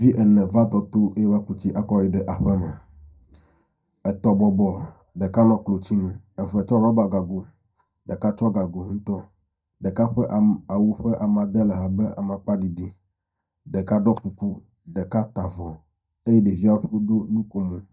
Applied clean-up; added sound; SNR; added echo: neural mask model DeepFilterNet 3.